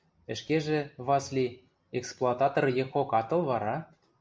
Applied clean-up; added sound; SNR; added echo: none; none; none; none.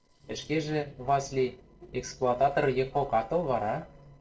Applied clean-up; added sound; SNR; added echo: neural separator model SepFormer DNS4.